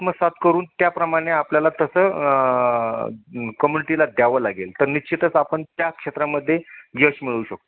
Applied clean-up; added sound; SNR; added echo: none; none; none; none.